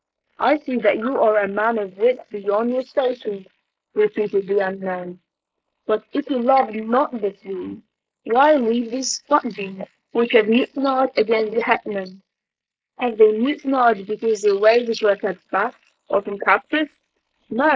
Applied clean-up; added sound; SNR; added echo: neural mask model Resemble Enhance denoiser.